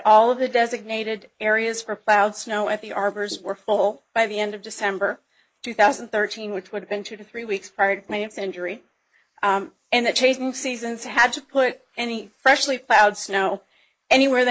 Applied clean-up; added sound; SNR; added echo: neural mask model Resemble Enhance denoiser.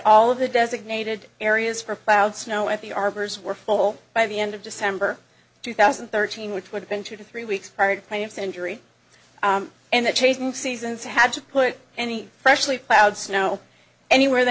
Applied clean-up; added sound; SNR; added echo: none; none; none; none.